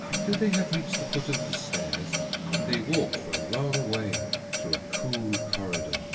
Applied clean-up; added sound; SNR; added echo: none; Clock; 0 dB; reverberation time 1.9 s.